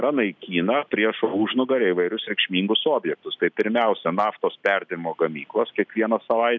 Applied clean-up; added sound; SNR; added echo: none; none; none; none.